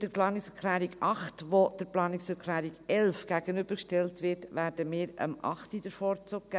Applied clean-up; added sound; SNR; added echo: none; none; none; none.